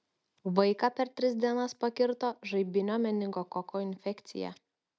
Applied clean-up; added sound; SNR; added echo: none; none; none; none.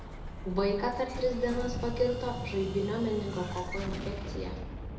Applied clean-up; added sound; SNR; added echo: none; Explosion; 5 dB; reverberation time 0.8 s.